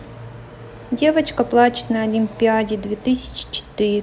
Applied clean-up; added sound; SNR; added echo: none; none; none; none.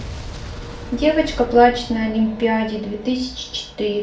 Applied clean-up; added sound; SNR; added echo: none; Explosion; 14 dB; reverberation time 0.4 s.